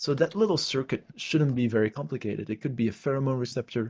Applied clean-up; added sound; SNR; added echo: neural mask model DeepFilterNet 3.